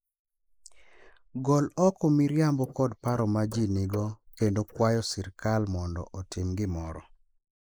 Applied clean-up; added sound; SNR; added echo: neural mask model Resemble Enhance denoiser.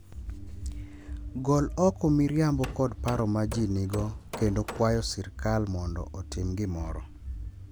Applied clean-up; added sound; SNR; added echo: none; Hammer; 14 dB; none.